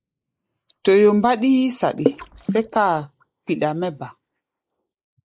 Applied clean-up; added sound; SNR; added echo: neural mask model Resemble Enhance denoiser.